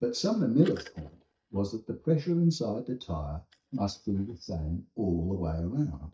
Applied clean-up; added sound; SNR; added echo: neural mask model DeepFilterNet 3.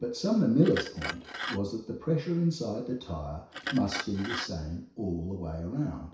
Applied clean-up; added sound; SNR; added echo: none; Glass; 11 dB; reverberation time 0.6 s.